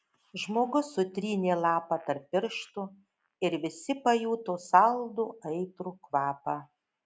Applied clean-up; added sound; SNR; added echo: none; none; none; none.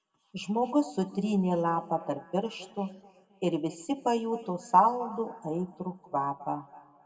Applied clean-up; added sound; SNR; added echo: none; none; none; reverberation time 1.5 s.